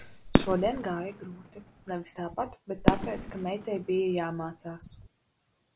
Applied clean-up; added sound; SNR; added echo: none; Fireworks; -1 dB; none.